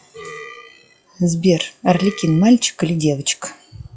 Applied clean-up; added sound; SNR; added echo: classical method log-MMSE.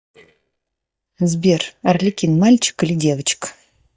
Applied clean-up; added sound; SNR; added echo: neural mask model DeepFilterNet 3.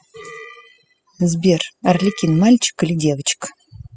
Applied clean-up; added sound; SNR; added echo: classical method spectral subtraction.